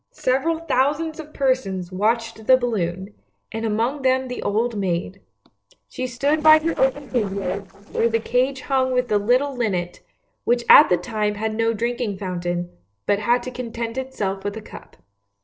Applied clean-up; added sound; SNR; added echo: neural separator model SepFormer DNS4.